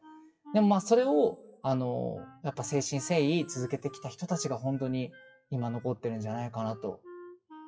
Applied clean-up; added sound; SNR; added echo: classical method WPE with log-MMSE.